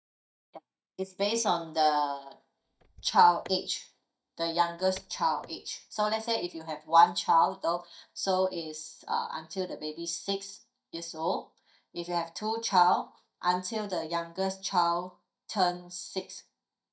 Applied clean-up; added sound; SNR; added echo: neural mask model DeepFilterNet 3.